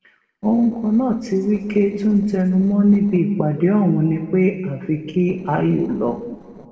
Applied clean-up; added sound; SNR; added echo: neural separator model SepFormer DNS4.